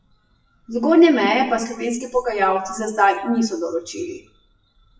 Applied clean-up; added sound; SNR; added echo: classical method WPE with log-MMSE.